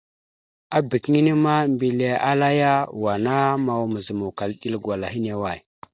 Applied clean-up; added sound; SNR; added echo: none; none; none; none.